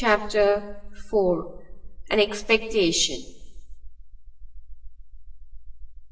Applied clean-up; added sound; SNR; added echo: none; none; none; reverberation time 0.8 s.